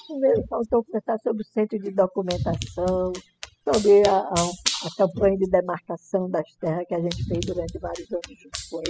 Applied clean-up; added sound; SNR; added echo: classical method spectral subtraction.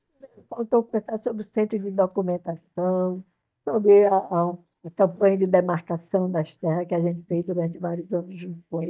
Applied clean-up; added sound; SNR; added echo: neural mask model DeepFilterNet 3.